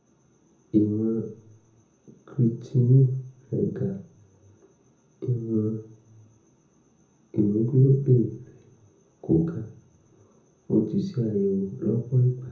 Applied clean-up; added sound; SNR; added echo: none; none; none; reverberation time 0.5 s.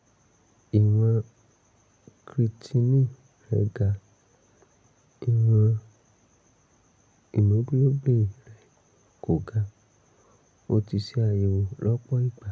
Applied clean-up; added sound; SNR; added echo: none; none; none; none.